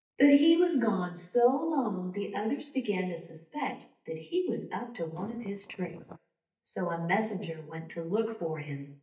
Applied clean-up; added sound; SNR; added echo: neural mask model DeepFilterNet 3.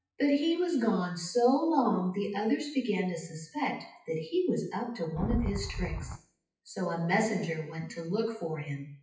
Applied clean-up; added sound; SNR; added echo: classical method WPE with log-MMSE.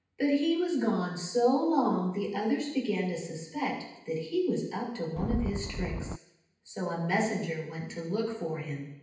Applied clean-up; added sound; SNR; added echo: none; Wind; 3 dB; reverberation time 0.9 s.